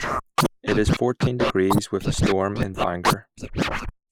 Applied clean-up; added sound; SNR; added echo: neural mask model Resemble Enhance denoiser.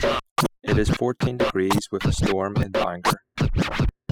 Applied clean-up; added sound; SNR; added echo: classical method spectral subtraction.